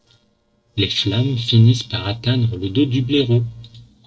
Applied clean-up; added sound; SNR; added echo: neural separator model SepFormer DNS4.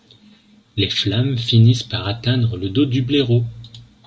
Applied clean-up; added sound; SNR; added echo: none; none; none; none.